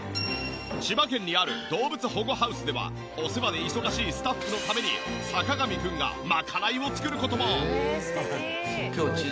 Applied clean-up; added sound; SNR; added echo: none; none; none; none.